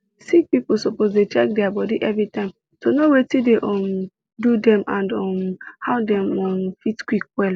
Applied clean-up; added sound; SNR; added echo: none; none; none; none.